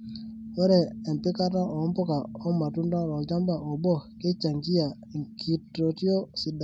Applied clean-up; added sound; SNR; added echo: none; none; none; none.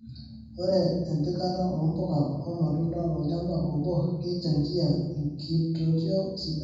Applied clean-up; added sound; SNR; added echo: none; none; none; reverberation time 1.2 s.